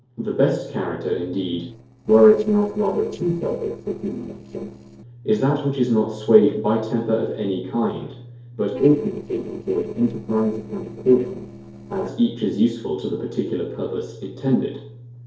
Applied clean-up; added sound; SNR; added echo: neural separator model SepFormer DNS4.